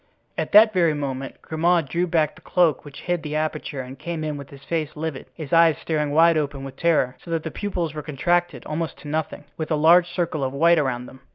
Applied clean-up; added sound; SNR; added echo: none; none; none; none.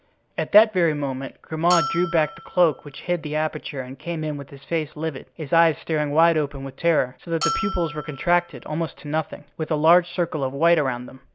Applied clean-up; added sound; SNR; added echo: none; Bell; 9 dB; none.